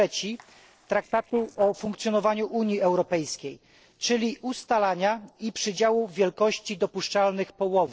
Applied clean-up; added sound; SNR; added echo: neural separator model SepFormer DNS4.